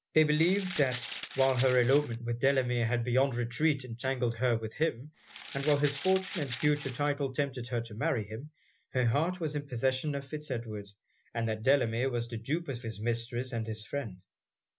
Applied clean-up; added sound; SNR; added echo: none; Rattle (instrument); 12 dB; none.